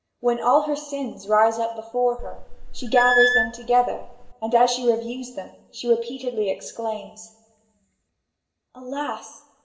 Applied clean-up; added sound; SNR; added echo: none; Squeak / Screech; 1 dB; reverberation time 0.9 s.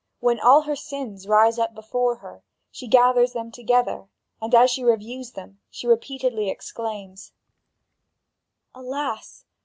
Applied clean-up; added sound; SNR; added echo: none; none; none; none.